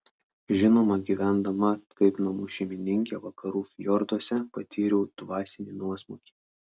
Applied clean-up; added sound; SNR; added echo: none; none; none; none.